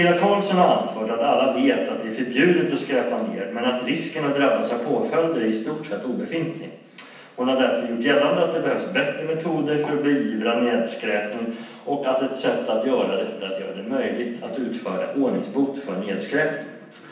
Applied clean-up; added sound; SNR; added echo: none; none; none; reverberation time 0.9 s.